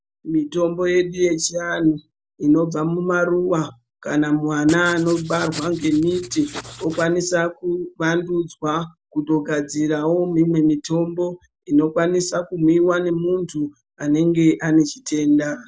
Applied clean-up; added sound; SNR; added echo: none; Writing; 15 dB; none.